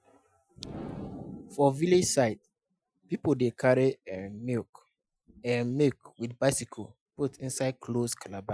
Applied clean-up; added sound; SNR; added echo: classical method Wiener filter.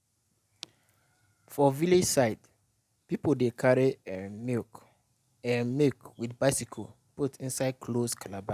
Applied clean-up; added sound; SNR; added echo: none; none; none; none.